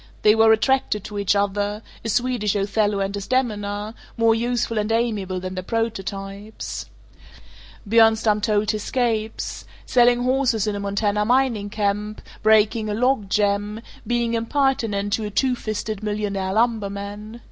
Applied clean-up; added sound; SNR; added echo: none; none; none; none.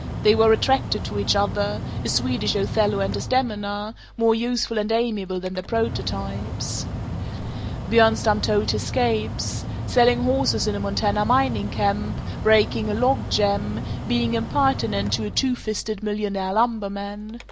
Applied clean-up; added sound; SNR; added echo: none; Mechanical fan; 7 dB; none.